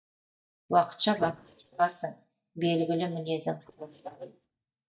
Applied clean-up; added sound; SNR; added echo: neural mask model DeepFilterNet 3.